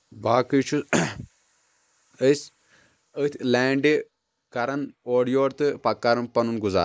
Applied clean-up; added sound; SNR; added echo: neural mask model Resemble Enhance denoiser.